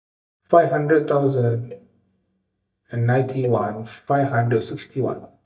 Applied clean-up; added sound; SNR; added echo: neural mask model DeepFilterNet 3.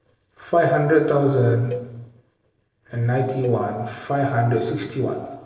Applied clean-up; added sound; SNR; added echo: neural separator model SepFormer DNS4.